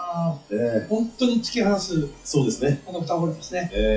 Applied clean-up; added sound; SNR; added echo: classical method WPE with log-MMSE.